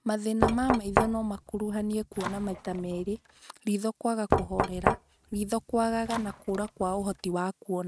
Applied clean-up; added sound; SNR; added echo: neural mask model RNNoise.